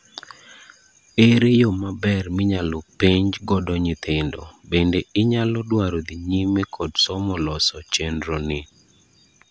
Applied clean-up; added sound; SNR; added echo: none; none; none; none.